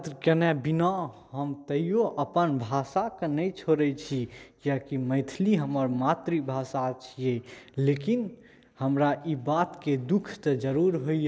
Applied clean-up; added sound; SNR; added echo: none; none; none; none.